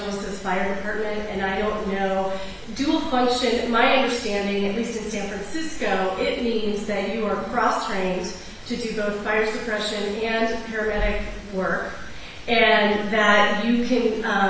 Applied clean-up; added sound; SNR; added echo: none; none; none; reverberation time 0.9 s.